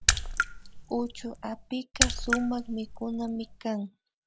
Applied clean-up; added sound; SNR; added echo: none; Raindrop / Splash, splatter; -2 dB; none.